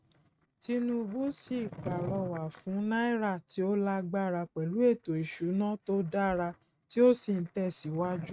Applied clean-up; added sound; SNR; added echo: neural mask model RNNoise.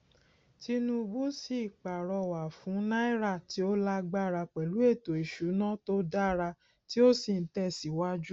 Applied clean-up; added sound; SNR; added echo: none; none; none; none.